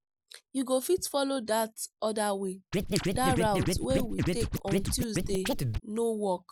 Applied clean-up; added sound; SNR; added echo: none; Scratching (performance technique); -1 dB; none.